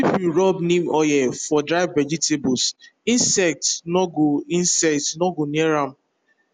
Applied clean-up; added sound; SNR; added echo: none; none; none; none.